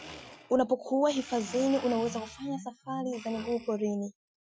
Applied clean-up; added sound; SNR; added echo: classical method Wiener filter.